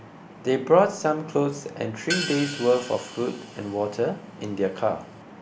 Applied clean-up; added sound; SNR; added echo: none; Hi-hat; 11 dB; none.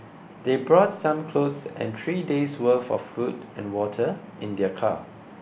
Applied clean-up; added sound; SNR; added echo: none; none; none; none.